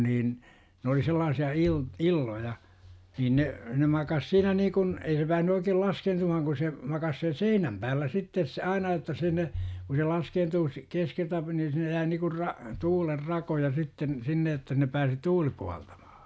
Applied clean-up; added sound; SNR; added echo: none; none; none; none.